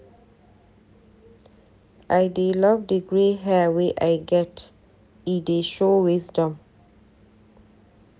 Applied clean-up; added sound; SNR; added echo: none; none; none; none.